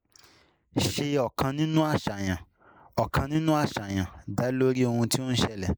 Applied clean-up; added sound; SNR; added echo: neural mask model Resemble Enhance denoiser.